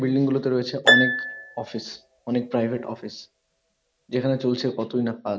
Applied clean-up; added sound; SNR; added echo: none; Harp; 1 dB; none.